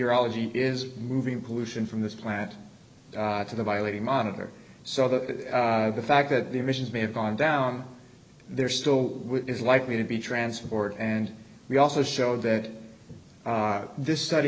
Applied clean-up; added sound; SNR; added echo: none; none; none; none.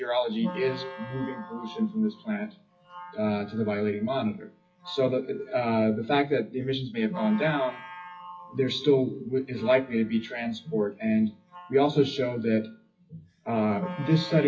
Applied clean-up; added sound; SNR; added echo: classical method WPE with log-MMSE.